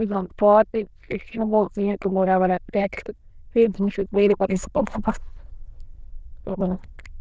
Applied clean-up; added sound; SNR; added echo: neural diffusion model UNIVERSE++.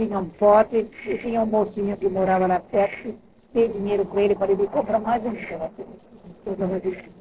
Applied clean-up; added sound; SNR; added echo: neural separator model SepFormer DNS4.